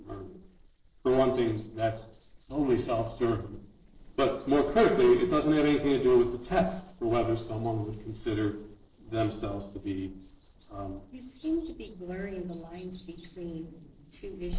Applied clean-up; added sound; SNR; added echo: neural separator model SepFormer DNS4.